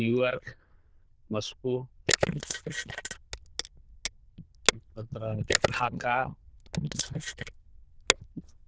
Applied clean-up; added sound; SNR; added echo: neural diffusion model UNIVERSE++.